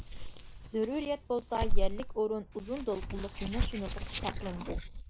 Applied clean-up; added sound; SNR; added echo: neural mask model Resemble Enhance denoiser.